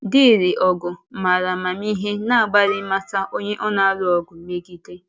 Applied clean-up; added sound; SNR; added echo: none; Harp; 18 dB; none.